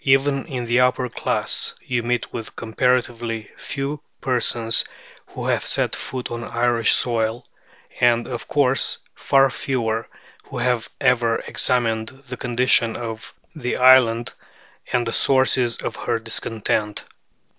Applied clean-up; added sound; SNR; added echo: none; none; none; none.